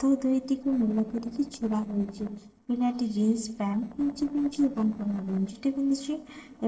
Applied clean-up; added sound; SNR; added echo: neural separator model SepFormer DNS4.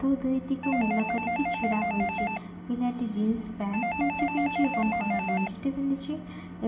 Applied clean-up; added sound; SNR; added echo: none; Doorbell; 3 dB; reverberation time 2.0 s.